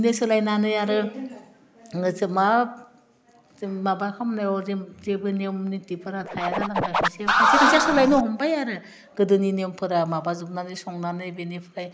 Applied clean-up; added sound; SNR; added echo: none; Scratching (performance technique); -3 dB; none.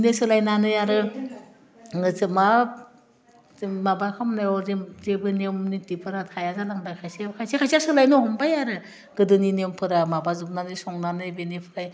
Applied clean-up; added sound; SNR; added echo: none; none; none; none.